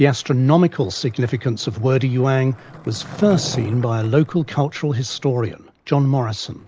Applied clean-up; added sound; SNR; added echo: none; Skateboard; 18 dB; none.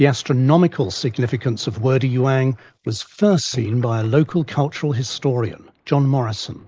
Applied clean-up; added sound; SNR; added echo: neural mask model Resemble Enhance denoiser.